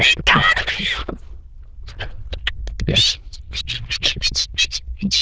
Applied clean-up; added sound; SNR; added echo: neural diffusion model UNIVERSE++.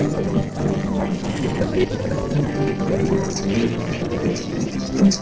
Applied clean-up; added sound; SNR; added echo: neural separator model SepFormer DNS4.